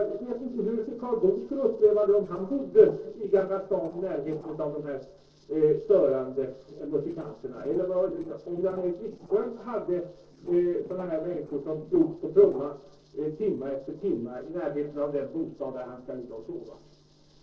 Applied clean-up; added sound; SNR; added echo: neural separator model SepFormer DNS4.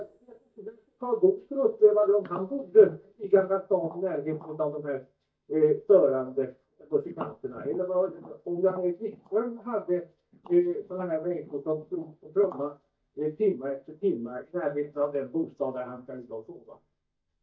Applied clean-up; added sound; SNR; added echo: neural mask model DeepFilterNet 3.